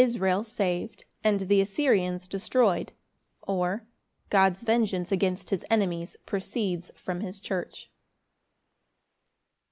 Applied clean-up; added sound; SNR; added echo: neural mask model Resemble Enhance denoiser.